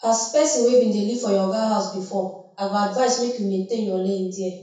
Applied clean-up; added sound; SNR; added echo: none; none; none; reverberation time 0.6 s.